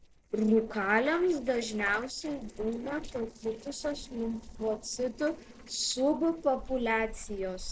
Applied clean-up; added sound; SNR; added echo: neural separator model SepFormer DNS4.